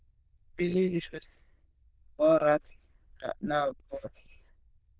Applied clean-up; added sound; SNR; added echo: neural diffusion model UNIVERSE++.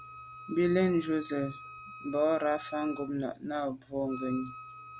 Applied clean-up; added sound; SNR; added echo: none; Wind instrument, woodwind instrument; 15 dB; none.